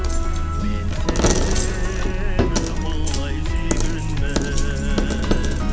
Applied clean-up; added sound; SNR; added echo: none; Coin (dropping); -4 dB; none.